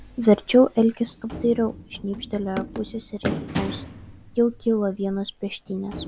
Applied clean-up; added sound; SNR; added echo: none; Run; 12 dB; none.